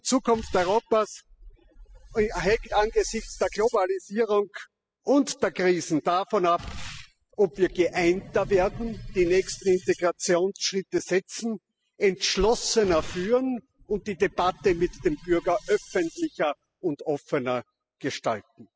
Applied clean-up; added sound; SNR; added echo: classical method spectral subtraction.